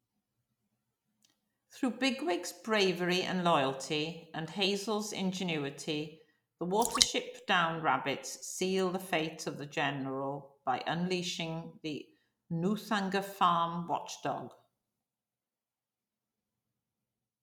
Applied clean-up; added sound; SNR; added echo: neural mask model Resemble Enhance denoiser.